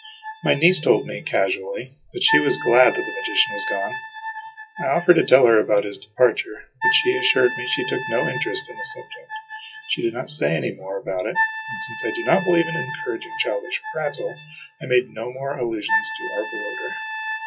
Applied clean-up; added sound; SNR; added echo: classical method WPE with log-MMSE.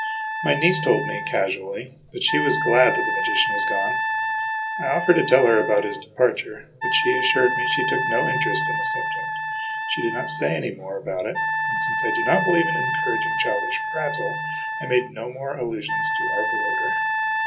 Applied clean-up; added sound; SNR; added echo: none; Wind instrument, woodwind instrument; 1 dB; reverberation time 0.2 s.